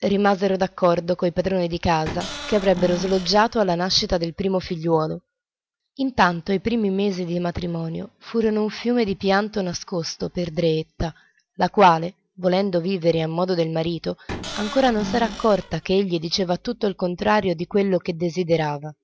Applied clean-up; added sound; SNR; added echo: none; Cupboard open or close / Door; 10 dB; none.